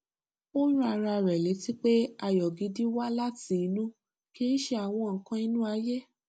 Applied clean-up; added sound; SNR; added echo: none; none; none; none.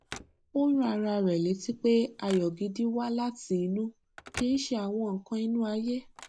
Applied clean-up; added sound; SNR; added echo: none; Telephone; 20 dB; none.